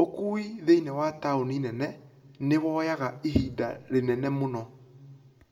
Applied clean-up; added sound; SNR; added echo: none; none; none; reverberation time 1.2 s.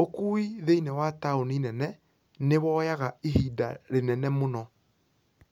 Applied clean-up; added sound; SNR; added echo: none; none; none; none.